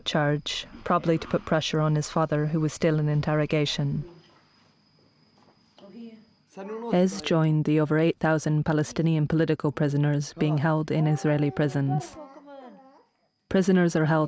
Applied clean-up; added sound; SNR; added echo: none; none; none; none.